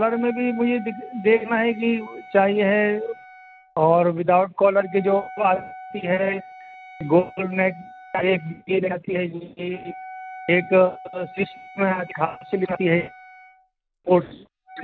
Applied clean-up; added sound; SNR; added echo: none; Wind instrument, woodwind instrument; 19 dB; none.